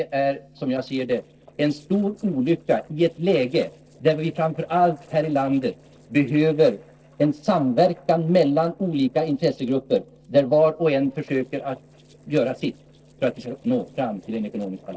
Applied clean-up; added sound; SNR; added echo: neural separator model SepFormer DNS4.